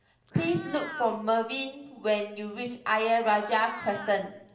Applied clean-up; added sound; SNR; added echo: none; Meow; 17 dB; reverberation time 0.7 s.